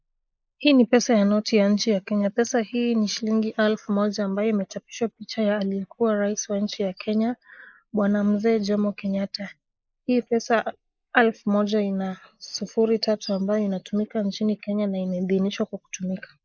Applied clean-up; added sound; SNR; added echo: neural mask model Resemble Enhance denoiser.